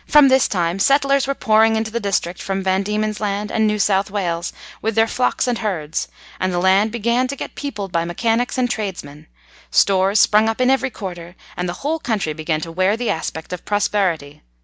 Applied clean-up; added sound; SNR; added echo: none; none; none; none.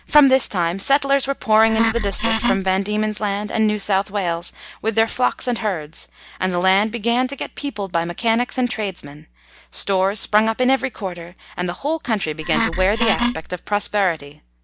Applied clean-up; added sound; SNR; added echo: none; Wood; 2 dB; none.